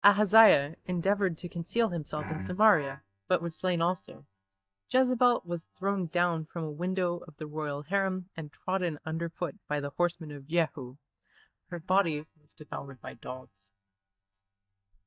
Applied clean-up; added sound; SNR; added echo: neural mask model DeepFilterNet 3.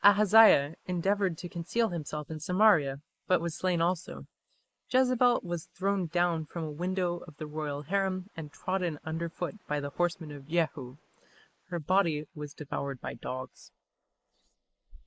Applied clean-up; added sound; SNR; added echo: neural mask model Resemble Enhance denoiser.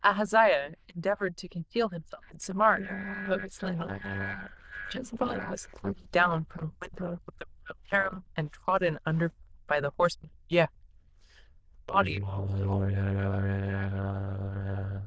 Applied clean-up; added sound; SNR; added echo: neural diffusion model UNIVERSE++.